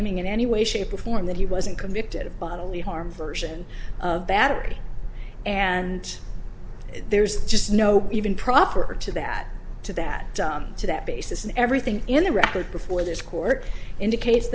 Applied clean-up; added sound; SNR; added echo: none; none; none; none.